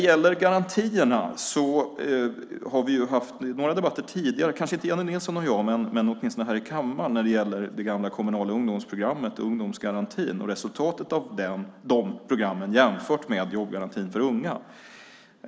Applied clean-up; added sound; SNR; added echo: none; none; none; none.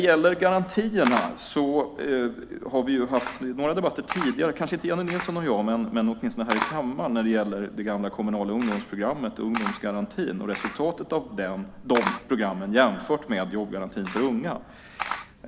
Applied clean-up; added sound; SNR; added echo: none; Camera; 10 dB; none.